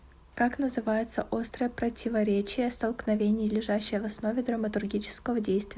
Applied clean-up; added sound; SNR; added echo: none; none; none; none.